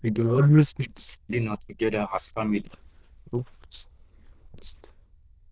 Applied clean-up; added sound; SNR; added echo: neural diffusion model UNIVERSE++.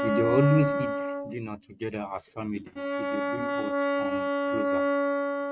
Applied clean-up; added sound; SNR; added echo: neural mask model RNNoise.